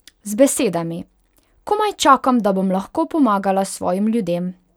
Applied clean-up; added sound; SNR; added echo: none; none; none; none.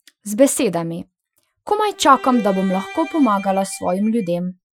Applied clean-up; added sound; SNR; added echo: classical method Wiener filter.